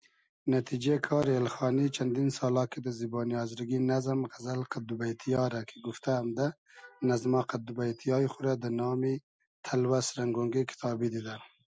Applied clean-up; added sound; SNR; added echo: none; none; none; none.